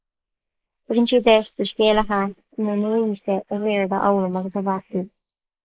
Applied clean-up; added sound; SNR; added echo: neural mask model Resemble Enhance denoiser.